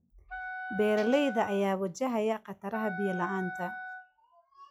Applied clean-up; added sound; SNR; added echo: classical method log-MMSE.